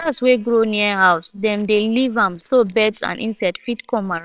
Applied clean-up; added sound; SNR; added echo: neural separator model SepFormer WHAMR!.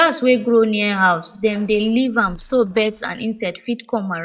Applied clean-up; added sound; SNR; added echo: neural mask model DeepFilterNet 3.